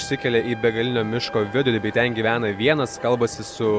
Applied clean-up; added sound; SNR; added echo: none; Trumpet; 18 dB; none.